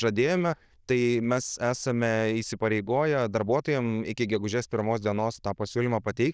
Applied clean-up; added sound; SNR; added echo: neural diffusion model UNIVERSE++.